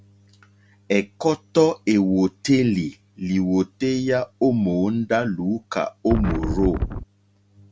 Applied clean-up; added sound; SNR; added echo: none; Wind; 2 dB; none.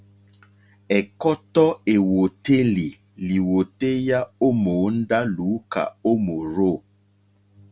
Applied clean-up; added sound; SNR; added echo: none; none; none; none.